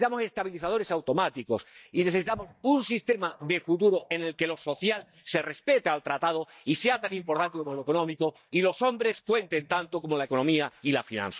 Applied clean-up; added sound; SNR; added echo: neural mask model DeepFilterNet 3.